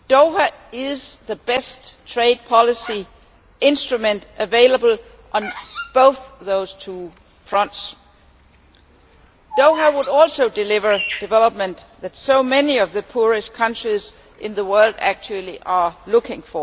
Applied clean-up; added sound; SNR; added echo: none; Bird vocalization, bird call, bird song; 18 dB; none.